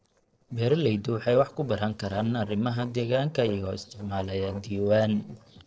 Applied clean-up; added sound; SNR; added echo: neural separator model SepFormer DNS4.